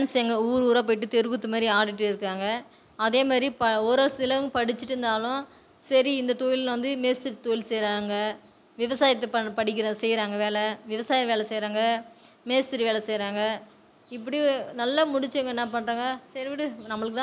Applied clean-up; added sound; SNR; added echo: none; none; none; none.